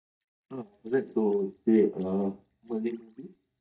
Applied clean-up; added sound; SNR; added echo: neural mask model DeepFilterNet 3.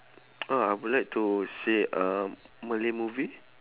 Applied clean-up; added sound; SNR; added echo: none; none; none; none.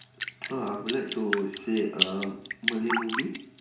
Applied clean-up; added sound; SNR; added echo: none; Drip; 2 dB; reverberation time 0.6 s.